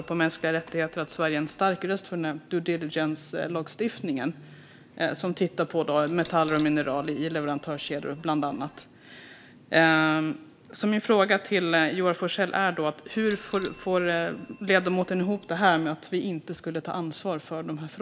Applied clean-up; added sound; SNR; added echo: none; Bell; 14 dB; none.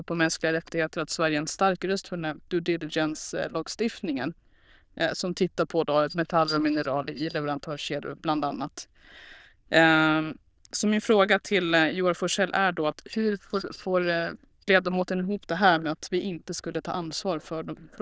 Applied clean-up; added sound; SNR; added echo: neural diffusion model UNIVERSE++.